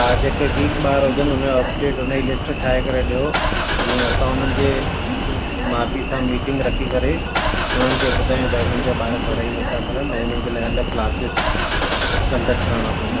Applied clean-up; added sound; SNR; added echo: none; Engine starting / Car; -2 dB; none.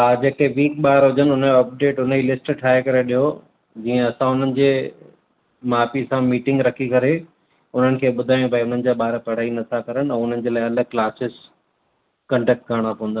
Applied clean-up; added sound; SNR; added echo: none; none; none; none.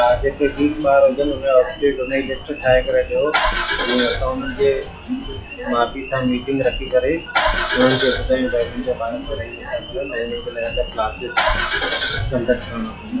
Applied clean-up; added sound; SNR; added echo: classical method log-MMSE.